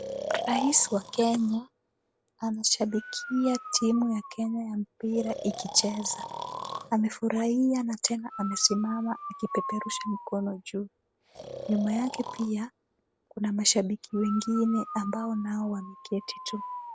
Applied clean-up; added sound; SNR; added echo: none; Breathing; 11 dB; none.